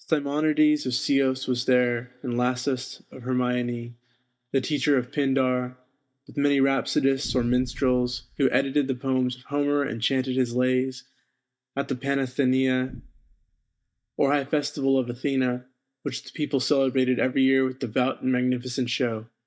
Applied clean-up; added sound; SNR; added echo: neural mask model DeepFilterNet 3.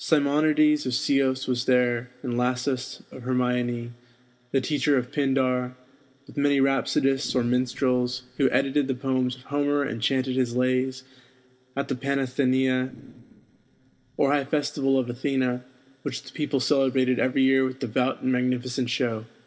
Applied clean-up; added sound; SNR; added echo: neural separator model SepFormer DNS4.